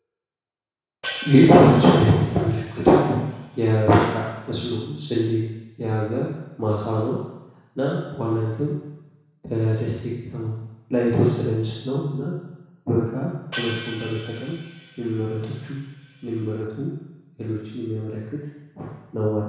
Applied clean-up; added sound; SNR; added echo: none; Hi-hat; 16 dB; reverberation time 1.1 s.